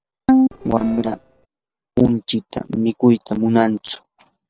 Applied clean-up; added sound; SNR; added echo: neural separator model SepFormer DNS4.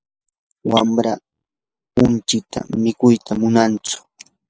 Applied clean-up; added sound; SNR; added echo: neural mask model Resemble Enhance denoiser.